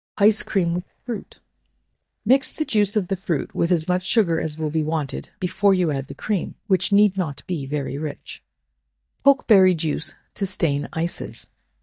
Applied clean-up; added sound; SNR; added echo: neural mask model DeepFilterNet 3.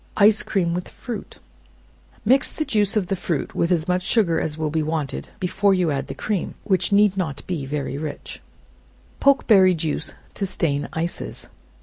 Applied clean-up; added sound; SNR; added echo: none; none; none; none.